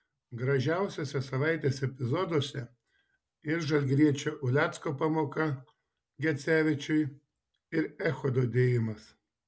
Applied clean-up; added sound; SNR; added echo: none; none; none; none.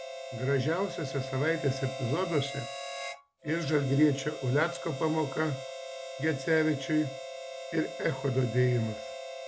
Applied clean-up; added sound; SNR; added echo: none; Harmonica; 9 dB; none.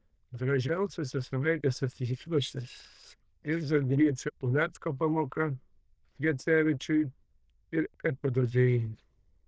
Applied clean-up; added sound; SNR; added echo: neural diffusion model UNIVERSE++.